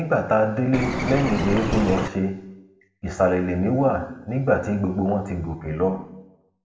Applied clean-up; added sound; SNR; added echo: none; Bird; 2 dB; reverberation time 0.8 s.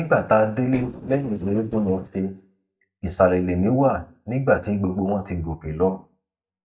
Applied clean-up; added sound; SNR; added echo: neural mask model DeepFilterNet 3.